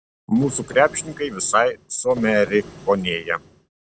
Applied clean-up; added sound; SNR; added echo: none; Printer; 18 dB; none.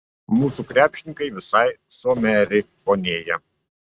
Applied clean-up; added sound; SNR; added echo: neural mask model RNNoise.